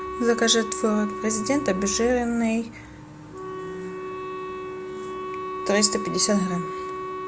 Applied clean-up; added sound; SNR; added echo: none; Wind instrument, woodwind instrument; 7 dB; none.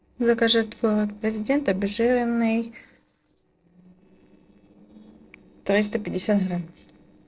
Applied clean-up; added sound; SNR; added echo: neural separator model SepFormer DNS4.